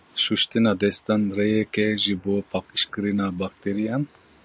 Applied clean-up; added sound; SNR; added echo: none; none; none; none.